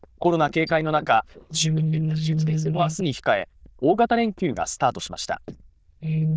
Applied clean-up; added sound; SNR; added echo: neural diffusion model UNIVERSE++.